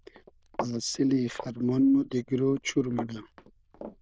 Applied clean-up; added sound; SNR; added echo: neural diffusion model UNIVERSE++.